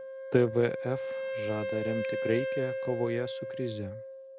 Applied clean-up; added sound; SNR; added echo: none; Wind instrument, woodwind instrument; 3 dB; none.